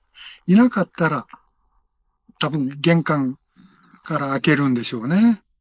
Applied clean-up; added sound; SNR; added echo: neural mask model Resemble Enhance denoiser.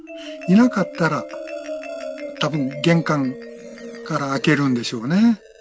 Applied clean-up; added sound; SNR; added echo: none; Marimba, xylophone; 13 dB; none.